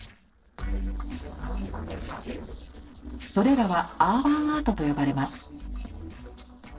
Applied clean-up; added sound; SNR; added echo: neural separator model SepFormer DNS4.